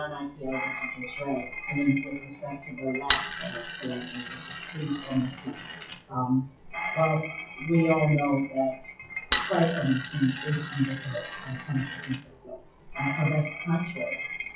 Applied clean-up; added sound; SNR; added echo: classical method WPE with log-MMSE.